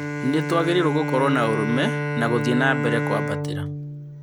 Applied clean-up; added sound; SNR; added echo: none; Bowed string instrument; 2 dB; none.